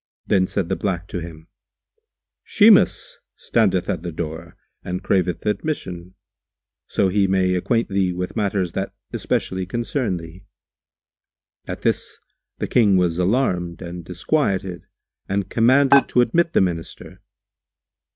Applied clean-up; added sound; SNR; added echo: neural mask model RNNoise.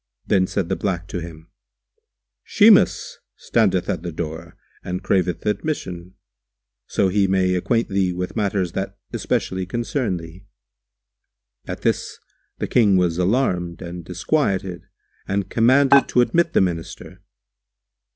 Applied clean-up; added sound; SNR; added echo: none; Dishes, pots, and pans; 4 dB; none.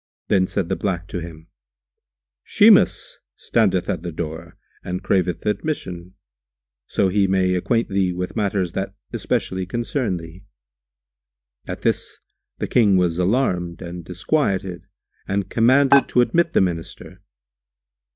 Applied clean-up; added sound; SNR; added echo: neural mask model DeepFilterNet 3.